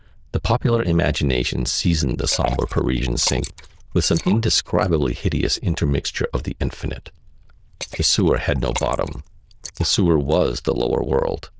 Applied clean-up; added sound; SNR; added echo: neural diffusion model UNIVERSE++.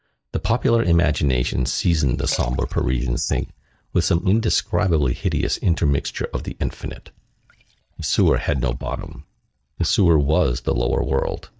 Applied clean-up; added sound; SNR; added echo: neural mask model DeepFilterNet 3.